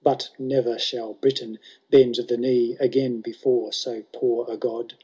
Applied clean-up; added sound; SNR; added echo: none; none; none; none.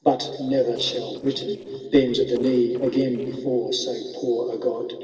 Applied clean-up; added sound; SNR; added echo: neural separator model SepFormer DNS4.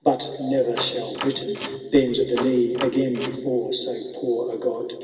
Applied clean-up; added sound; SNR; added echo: none; Door; 12 dB; reverberation time 2.4 s.